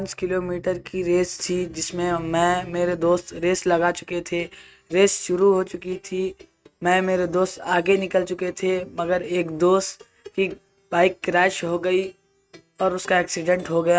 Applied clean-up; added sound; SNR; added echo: neural mask model RNNoise.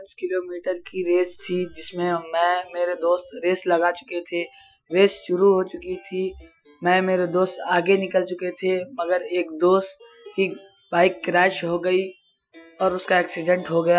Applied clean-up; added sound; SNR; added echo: classical method Wiener filter.